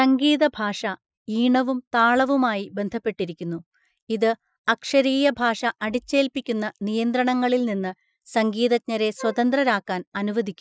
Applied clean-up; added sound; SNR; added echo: classical method Wiener filter.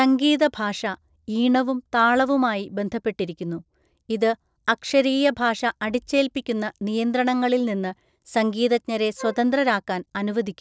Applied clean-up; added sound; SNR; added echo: neural separator model SepFormer DNS4.